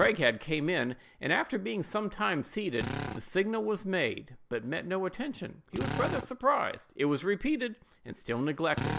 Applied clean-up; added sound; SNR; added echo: none; Drill; 10 dB; none.